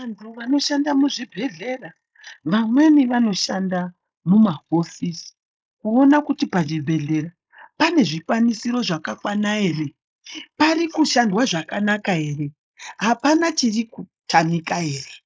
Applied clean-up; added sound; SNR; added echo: neural mask model Resemble Enhance denoiser.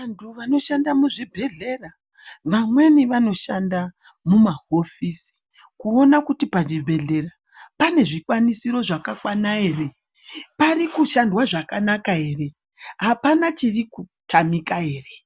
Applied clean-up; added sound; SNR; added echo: none; none; none; none.